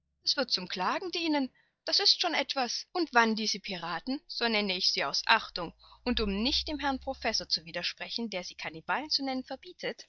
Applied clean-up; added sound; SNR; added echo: neural mask model DeepFilterNet 3.